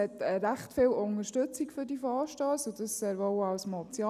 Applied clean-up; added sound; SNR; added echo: none; none; none; none.